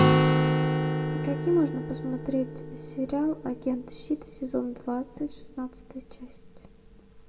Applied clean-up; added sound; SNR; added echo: none; Acoustic guitar; -3 dB; reverberation time 0.7 s.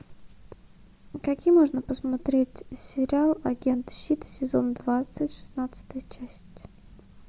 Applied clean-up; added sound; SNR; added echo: none; none; none; none.